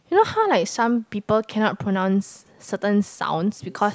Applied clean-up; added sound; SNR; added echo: none; none; none; none.